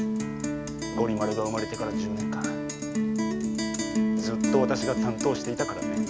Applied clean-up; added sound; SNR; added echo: none; Guitar; -3 dB; none.